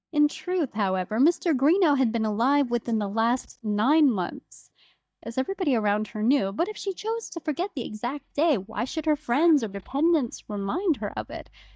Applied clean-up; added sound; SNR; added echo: neural mask model DeepFilterNet 3.